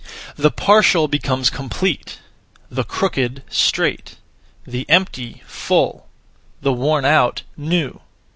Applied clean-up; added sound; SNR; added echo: none; none; none; none.